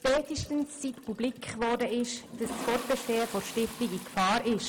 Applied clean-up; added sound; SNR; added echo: none; Toilet flush; 13 dB; none.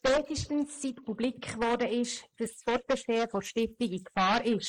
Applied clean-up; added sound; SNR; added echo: neural mask model Resemble Enhance denoiser.